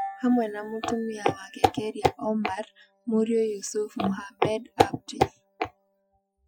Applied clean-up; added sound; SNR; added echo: classical method Wiener filter.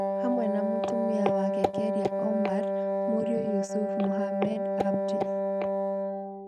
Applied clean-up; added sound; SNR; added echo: neural mask model RNNoise.